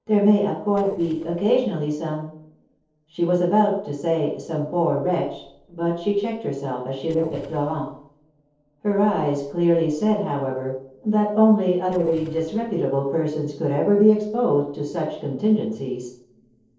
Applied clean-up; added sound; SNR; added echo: neural separator model SepFormer DNS4.